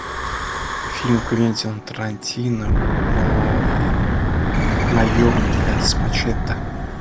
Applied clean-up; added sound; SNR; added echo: none; Bird + Wind / Breathing; -4 dB; none.